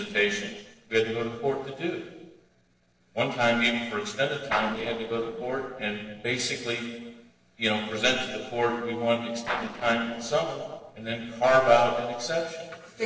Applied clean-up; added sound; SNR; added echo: neural separator model SepFormer DNS4.